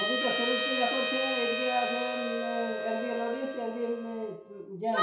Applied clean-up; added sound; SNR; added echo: none; Harmonica; 0 dB; reverberation time 0.6 s.